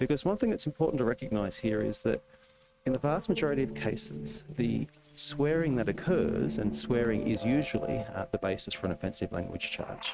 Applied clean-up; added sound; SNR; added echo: neural mask model RNNoise.